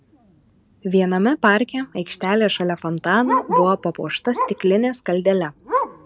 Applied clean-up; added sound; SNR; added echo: none; Bark; 8 dB; none.